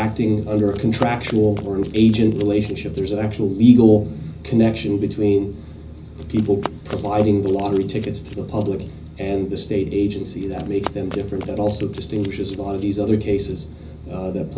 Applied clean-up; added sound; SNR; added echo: none; Run; 18 dB; reverberation time 0.4 s.